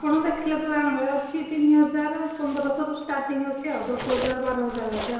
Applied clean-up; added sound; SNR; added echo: none; Zipper (clothing); 15 dB; reverberation time 1.0 s.